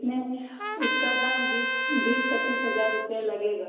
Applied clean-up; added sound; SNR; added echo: none; Trumpet; -2 dB; reverberation time 1.0 s.